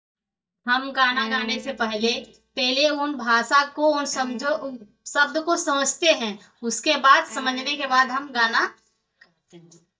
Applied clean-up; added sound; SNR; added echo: neural mask model DeepFilterNet 3.